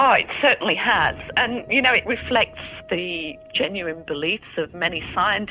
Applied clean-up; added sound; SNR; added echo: none; Wind instrument, woodwind instrument + Thunder; 19 dB; none.